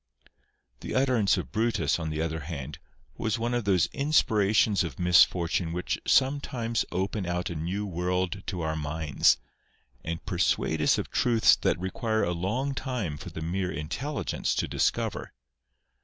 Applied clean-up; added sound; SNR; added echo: none; none; none; none.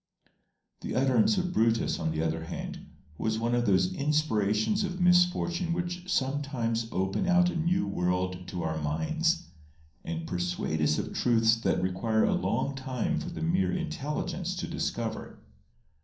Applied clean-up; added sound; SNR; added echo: none; none; none; reverberation time 0.6 s.